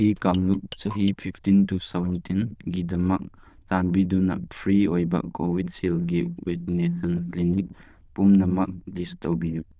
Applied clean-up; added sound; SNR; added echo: neural diffusion model UNIVERSE++.